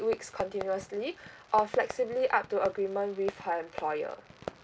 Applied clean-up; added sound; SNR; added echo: none; Fireworks; 13 dB; none.